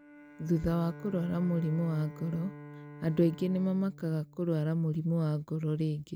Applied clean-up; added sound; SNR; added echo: none; Bowed string instrument; 17 dB; none.